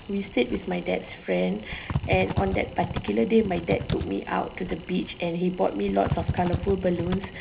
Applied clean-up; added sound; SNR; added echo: none; Typing; 7 dB; reverberation time 0.5 s.